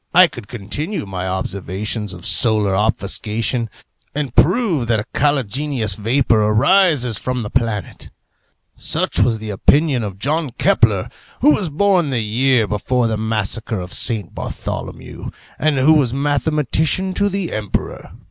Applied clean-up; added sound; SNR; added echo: none; none; none; none.